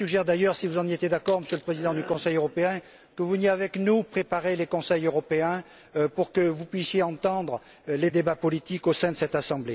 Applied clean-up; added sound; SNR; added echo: none; Coin (dropping); 19 dB; none.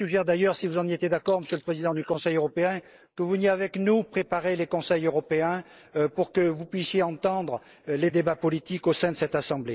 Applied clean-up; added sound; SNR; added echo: neural mask model Resemble Enhance denoiser.